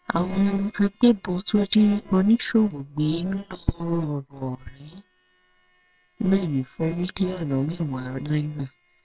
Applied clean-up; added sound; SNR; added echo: neural separator model SepFormer WHAMR!.